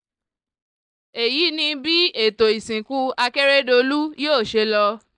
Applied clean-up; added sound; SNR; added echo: neural mask model DeepFilterNet 3.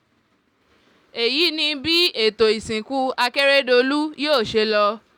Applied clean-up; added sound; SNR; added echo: none; none; none; none.